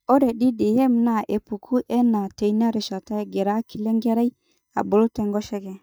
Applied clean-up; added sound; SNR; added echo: neural mask model DeepFilterNet 3.